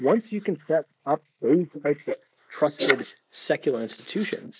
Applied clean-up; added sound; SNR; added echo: neural mask model Resemble Enhance denoiser.